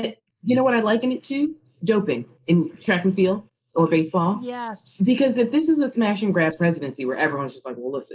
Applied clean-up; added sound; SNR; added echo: neural mask model Resemble Enhance denoiser.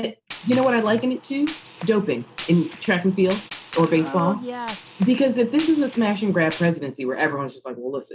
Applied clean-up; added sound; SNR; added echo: none; Gunshot, gunfire; 15 dB; none.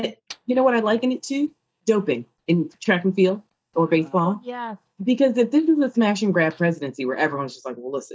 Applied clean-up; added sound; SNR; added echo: neural mask model DeepFilterNet 3.